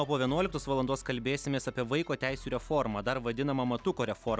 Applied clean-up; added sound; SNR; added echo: none; none; none; none.